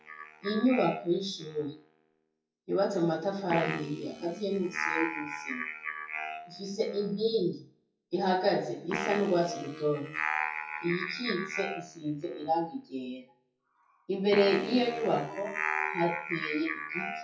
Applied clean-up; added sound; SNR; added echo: classical method WPE with log-MMSE.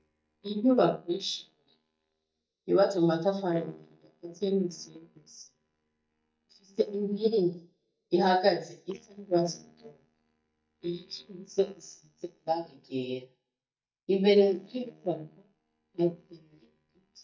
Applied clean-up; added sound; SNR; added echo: neural mask model DeepFilterNet 3.